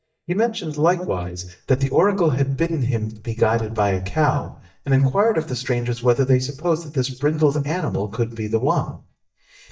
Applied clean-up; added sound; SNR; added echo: neural mask model DeepFilterNet 3.